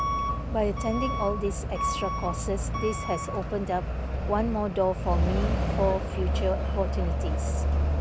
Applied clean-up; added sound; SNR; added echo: none; Alarm / Truck; -2 dB; none.